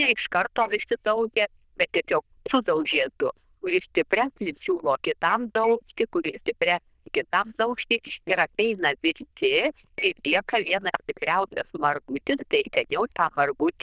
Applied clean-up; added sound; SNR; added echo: neural diffusion model UNIVERSE++.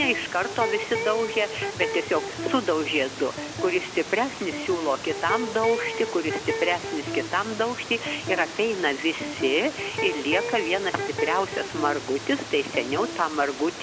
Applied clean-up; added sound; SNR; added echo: none; Water + Electric guitar; 6 dB; none.